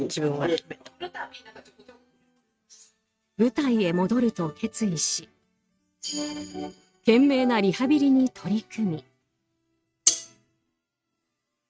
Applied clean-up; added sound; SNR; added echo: neural mask model RNNoise.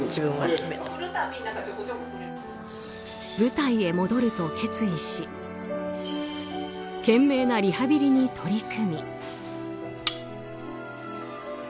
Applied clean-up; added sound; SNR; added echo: none; Cutlery, silverware; -2 dB; none.